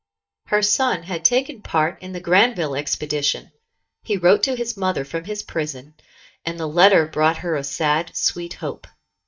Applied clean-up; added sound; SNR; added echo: neural mask model DeepFilterNet 3.